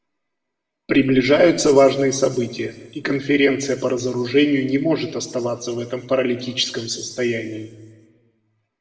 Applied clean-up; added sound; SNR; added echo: none; none; none; reverberation time 1.1 s.